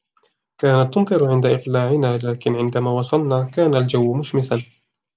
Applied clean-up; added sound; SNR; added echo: none; none; none; none.